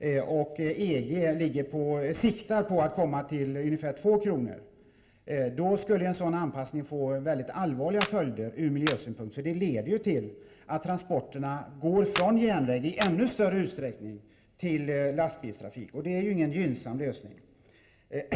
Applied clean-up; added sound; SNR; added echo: none; Clapping; 8 dB; reverberation time 0.4 s.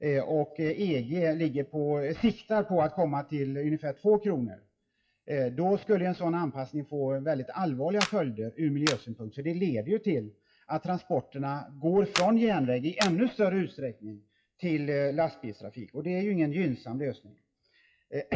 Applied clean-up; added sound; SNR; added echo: classical method WPE with log-MMSE.